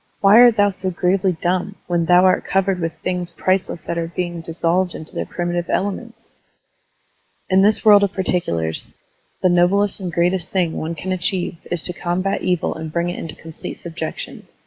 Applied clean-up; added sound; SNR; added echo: neural mask model Resemble Enhance denoiser.